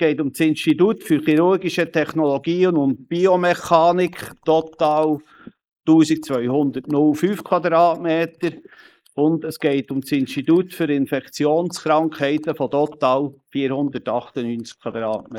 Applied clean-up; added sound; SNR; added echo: neural mask model Resemble Enhance denoiser.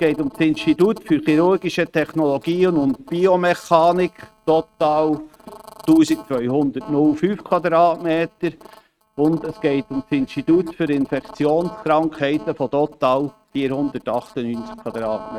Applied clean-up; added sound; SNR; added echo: neural mask model RNNoise.